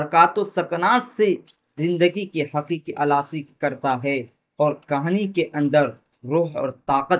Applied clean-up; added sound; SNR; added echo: neural mask model DeepFilterNet 3.